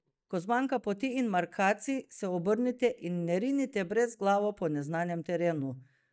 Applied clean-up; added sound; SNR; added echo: neural mask model DeepFilterNet 3.